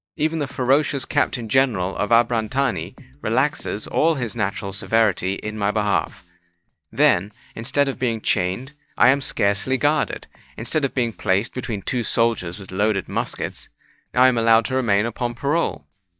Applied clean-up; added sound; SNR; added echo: neural mask model DeepFilterNet 3.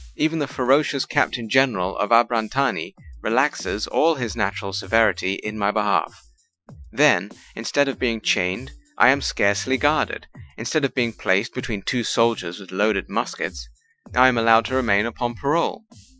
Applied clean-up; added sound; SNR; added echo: classical method Wiener filter.